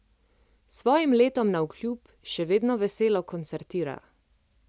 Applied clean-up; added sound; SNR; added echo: none; none; none; none.